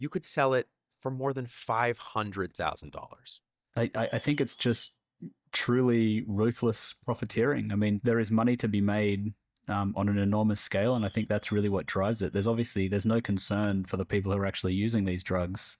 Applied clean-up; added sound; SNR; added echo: neural mask model DeepFilterNet 3.